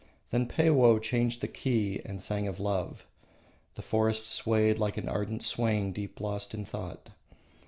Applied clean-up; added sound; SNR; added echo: none; none; none; none.